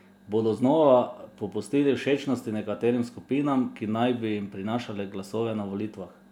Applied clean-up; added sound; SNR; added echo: none; none; none; none.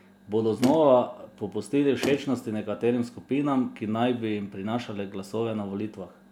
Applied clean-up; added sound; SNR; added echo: none; Motor vehicle (road); 11 dB; none.